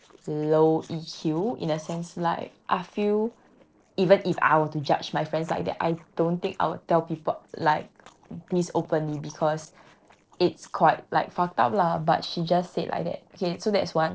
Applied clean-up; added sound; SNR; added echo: neural separator model SepFormer DNS4.